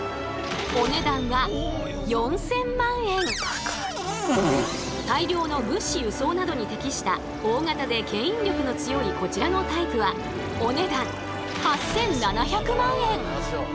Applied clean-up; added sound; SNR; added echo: none; Cupboard open or close; 1 dB; none.